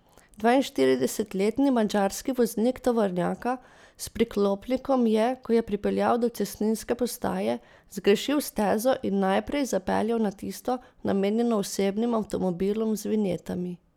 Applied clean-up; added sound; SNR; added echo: none; none; none; none.